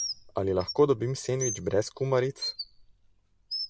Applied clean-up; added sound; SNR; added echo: none; Bird; 10 dB; none.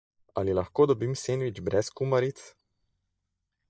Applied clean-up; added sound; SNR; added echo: neural mask model DeepFilterNet 3.